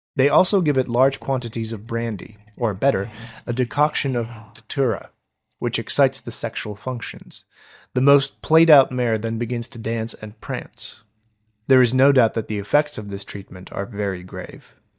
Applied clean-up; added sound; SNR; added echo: neural mask model DeepFilterNet 3.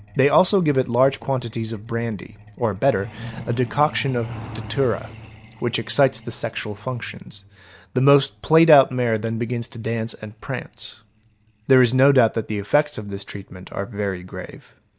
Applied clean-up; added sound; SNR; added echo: none; Truck; 19 dB; none.